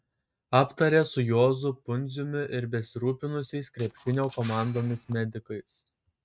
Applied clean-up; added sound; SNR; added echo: neural mask model RNNoise.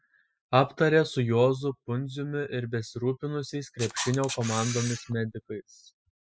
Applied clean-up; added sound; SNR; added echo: classical method spectral subtraction.